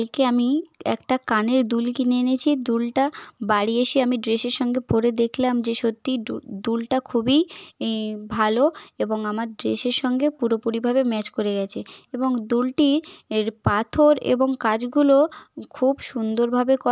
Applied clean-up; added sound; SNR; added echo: none; none; none; none.